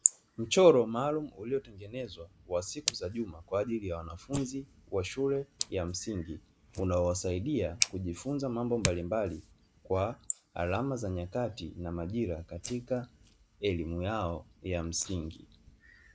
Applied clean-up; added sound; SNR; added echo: neural mask model Resemble Enhance denoiser.